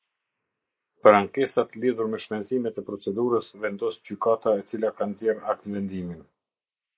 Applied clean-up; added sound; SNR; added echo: neural mask model Resemble Enhance denoiser.